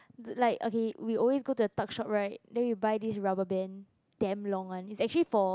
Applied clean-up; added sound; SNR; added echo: none; none; none; none.